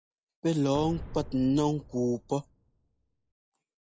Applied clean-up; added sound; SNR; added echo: none; Boom; 14 dB; none.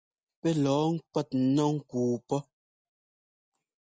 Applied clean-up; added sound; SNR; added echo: none; none; none; none.